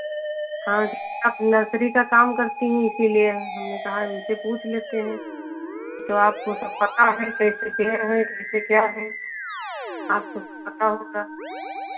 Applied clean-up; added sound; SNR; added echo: none; Musical instrument; 9 dB; reverberation time 0.2 s.